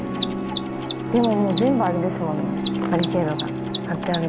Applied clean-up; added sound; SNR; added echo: none; Mechanisms + Bowed string instrument; 2 dB; none.